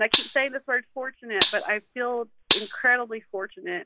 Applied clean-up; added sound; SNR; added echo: none; Gunshot, gunfire; -4 dB; none.